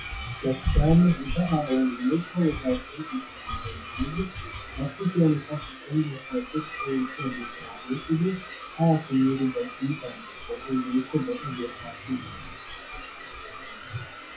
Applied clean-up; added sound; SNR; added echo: classical method WPE with log-MMSE.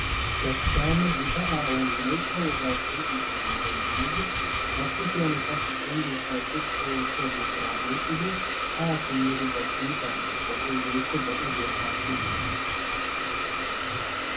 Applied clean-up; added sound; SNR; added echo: none; Domestic sounds, home sounds; -5 dB; reverberation time 0.3 s.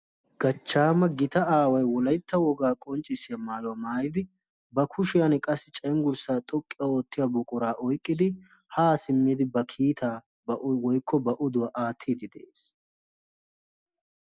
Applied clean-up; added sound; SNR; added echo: none; none; none; none.